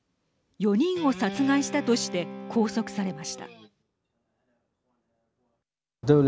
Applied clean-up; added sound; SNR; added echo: none; Guitar; 11 dB; none.